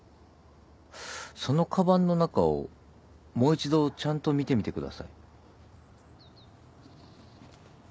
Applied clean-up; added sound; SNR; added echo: none; none; none; none.